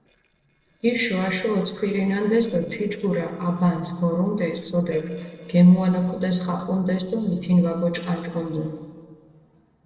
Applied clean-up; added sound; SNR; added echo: neural separator model SepFormer DNS4.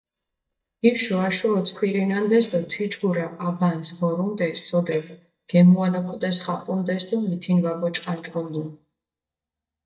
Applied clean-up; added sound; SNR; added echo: neural mask model DeepFilterNet 3.